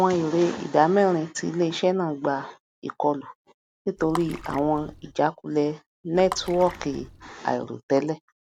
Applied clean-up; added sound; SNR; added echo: none; Water / Splash, splatter; 15 dB; none.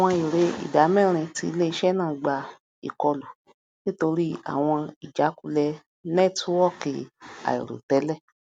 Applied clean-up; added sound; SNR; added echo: none; none; none; none.